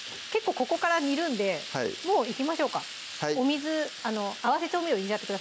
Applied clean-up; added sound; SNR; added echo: none; none; none; none.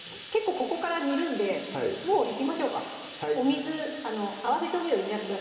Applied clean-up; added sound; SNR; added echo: none; none; none; reverberation time 2.3 s.